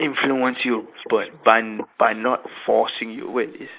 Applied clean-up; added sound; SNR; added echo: neural mask model Resemble Enhance denoiser.